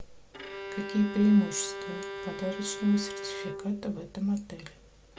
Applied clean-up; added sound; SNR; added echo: none; Bowed string instrument; 10 dB; none.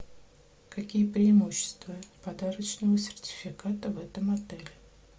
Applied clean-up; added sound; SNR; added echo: none; none; none; none.